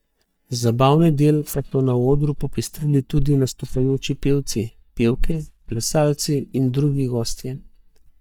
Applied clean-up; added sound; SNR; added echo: neural mask model DeepFilterNet 3.